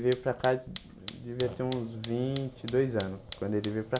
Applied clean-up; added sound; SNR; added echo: none; Fire; 15 dB; none.